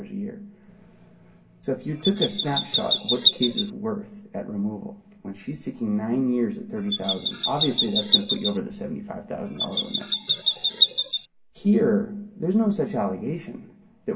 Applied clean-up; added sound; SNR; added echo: none; Chirp, tweet; -4 dB; reverberation time 0.2 s.